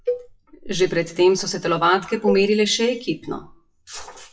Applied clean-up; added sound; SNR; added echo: classical method WPE with log-MMSE.